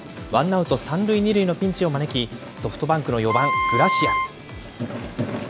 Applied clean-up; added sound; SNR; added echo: none; Wind instrument, woodwind instrument; 0 dB; none.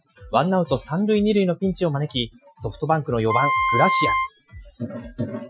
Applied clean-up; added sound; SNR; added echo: classical method Wiener filter.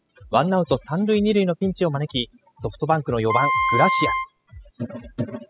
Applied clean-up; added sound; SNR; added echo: classical method spectral subtraction.